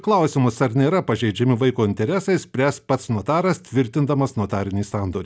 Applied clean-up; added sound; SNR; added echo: none; none; none; none.